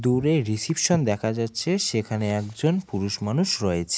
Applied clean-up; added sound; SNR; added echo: none; none; none; none.